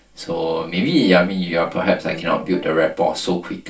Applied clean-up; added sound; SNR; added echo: none; Guitar; 18 dB; reverberation time 0.2 s.